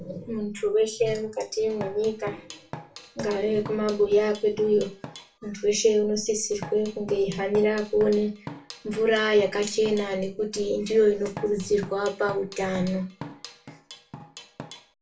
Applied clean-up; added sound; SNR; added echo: none; Drum kit; 16 dB; reverberation time 0.3 s.